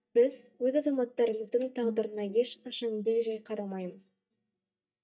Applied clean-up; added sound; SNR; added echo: neural mask model DeepFilterNet 3.